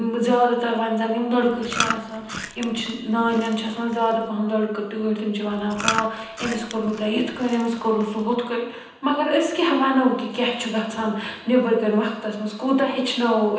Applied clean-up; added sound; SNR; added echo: none; Chewing, mastication; 9 dB; reverberation time 0.9 s.